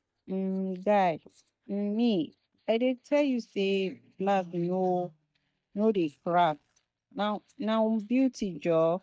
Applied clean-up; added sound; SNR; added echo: neural mask model DeepFilterNet 3.